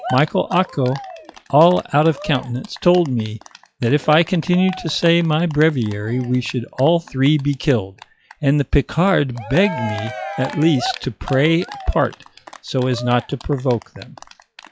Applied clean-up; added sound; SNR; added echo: classical method log-MMSE.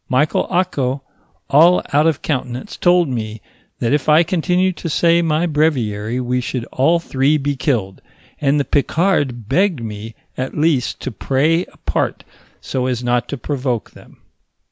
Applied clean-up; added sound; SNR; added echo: none; none; none; none.